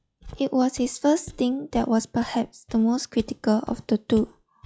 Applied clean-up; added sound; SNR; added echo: classical method log-MMSE.